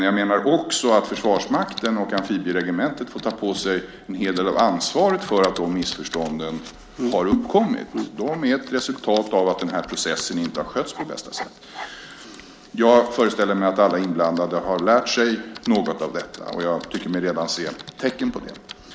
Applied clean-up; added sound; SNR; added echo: none; Typing; 15 dB; none.